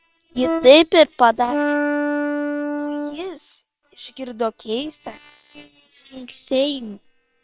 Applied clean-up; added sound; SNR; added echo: neural separator model SepFormer WHAM!.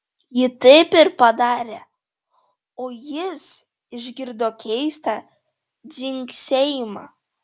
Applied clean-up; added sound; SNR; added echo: none; none; none; none.